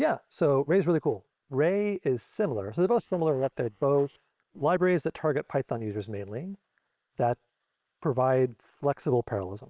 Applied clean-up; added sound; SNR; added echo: neural separator model SepFormer WHAM!.